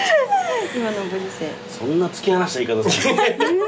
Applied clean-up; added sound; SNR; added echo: none; none; none; none.